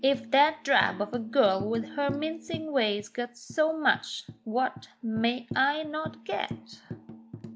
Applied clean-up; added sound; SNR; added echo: none; Tambourine; 14 dB; none.